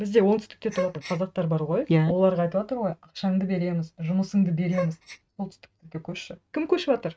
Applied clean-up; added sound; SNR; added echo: neural mask model RNNoise.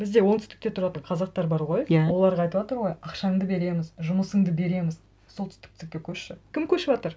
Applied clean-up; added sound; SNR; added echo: none; none; none; none.